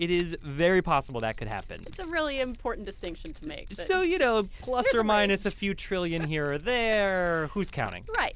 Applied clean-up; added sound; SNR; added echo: none; Keys jangling; 14 dB; none.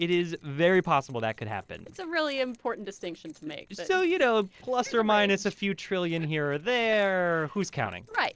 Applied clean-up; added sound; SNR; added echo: neural separator model SepFormer DNS4.